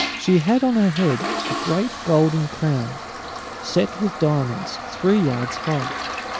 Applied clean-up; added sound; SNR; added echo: none; Toilet flush; 8 dB; none.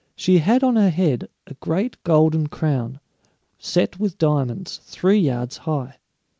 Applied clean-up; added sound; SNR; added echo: none; none; none; none.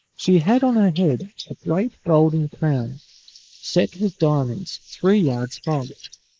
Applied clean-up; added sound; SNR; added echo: neural mask model Resemble Enhance denoiser.